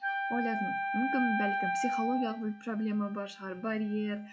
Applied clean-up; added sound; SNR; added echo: classical method log-MMSE.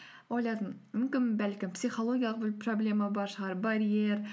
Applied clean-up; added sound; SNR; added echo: none; none; none; none.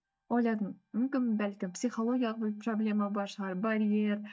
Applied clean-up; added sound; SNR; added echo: neural mask model DeepFilterNet 3.